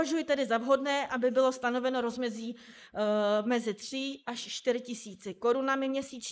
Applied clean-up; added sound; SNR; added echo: neural mask model Resemble Enhance denoiser.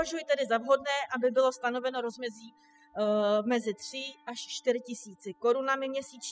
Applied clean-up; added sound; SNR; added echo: classical method spectral subtraction.